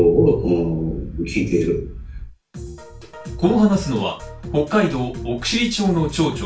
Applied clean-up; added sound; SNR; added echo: none; none; none; reverberation time 0.3 s.